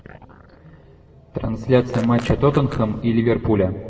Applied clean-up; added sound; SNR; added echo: none; Fart; 17 dB; reverberation time 1.3 s.